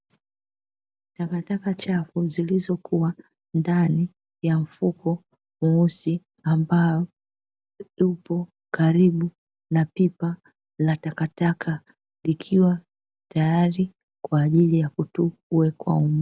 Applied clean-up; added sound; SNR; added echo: none; none; none; none.